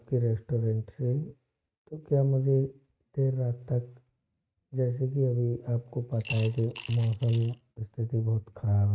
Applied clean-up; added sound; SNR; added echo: neural mask model RNNoise.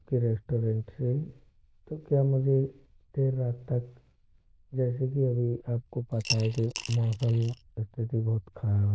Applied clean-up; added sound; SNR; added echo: neural diffusion model UNIVERSE++.